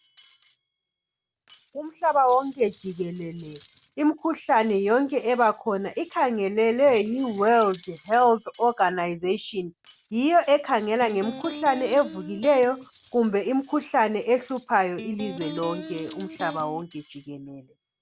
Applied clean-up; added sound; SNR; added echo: none; Electric guitar + Cutlery, silverware; 17 dB; none.